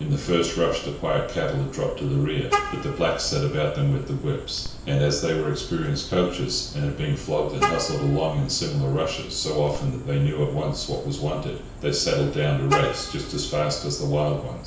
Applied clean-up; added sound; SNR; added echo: none; Vehicle horn, car horn, honking; 9 dB; reverberation time 0.5 s.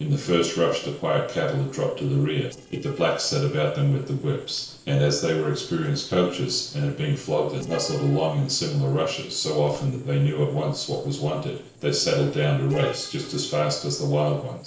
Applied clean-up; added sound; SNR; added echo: neural separator model SepFormer DNS4.